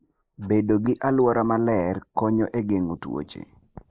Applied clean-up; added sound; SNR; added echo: neural mask model Resemble Enhance denoiser.